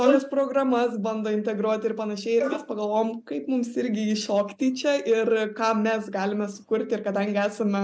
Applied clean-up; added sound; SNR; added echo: neural mask model Resemble Enhance denoiser.